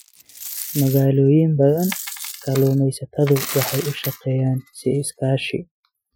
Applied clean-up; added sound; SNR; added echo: classical method Wiener filter.